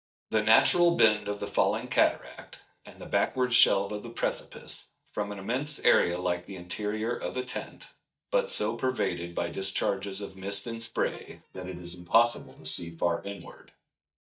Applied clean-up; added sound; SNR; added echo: neural mask model DeepFilterNet 3.